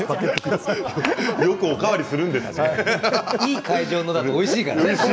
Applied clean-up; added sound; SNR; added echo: none; none; none; none.